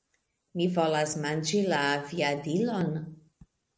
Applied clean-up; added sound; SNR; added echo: none; none; none; none.